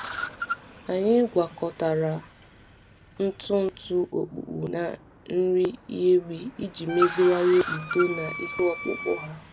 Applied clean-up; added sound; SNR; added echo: none; Car + Wind instrument, woodwind instrument; 11 dB; none.